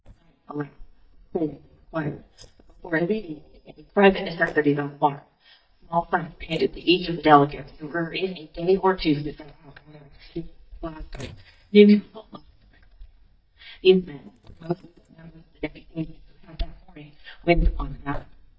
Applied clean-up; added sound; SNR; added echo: neural mask model DeepFilterNet 3.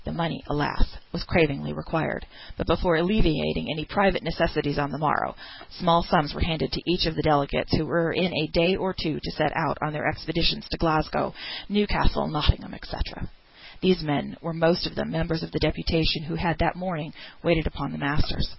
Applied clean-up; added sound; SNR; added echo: none; none; none; none.